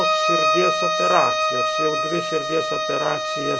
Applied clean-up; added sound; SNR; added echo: none; Bowed string instrument; -4 dB; none.